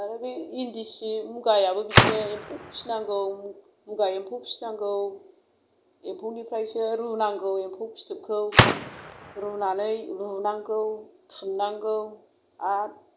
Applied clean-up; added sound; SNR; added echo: none; Gunshot, gunfire; -1 dB; none.